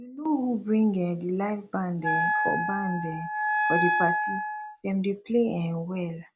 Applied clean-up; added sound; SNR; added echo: none; Wind instrument, woodwind instrument; -1 dB; none.